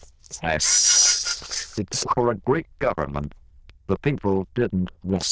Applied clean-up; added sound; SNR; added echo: neural diffusion model UNIVERSE++.